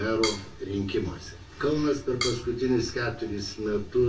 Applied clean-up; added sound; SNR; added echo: none; Drum kit; 11 dB; reverberation time 0.1 s.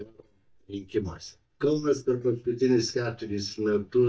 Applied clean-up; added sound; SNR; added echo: neural mask model DeepFilterNet 3.